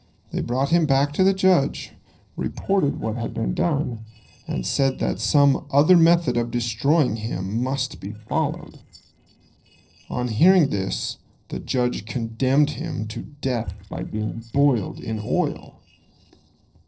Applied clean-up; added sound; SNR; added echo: neural separator model SepFormer DNS4.